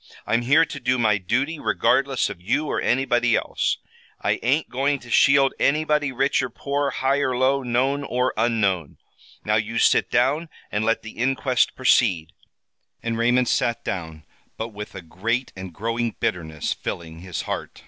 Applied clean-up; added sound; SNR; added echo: none; none; none; none.